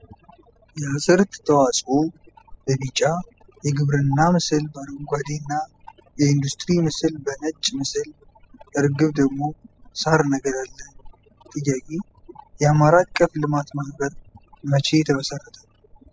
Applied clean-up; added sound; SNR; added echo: classical method spectral subtraction.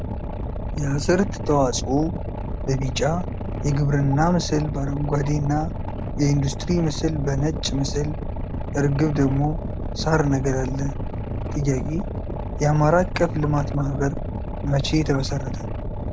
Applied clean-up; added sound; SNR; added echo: none; Boat, Water vehicle; 4 dB; none.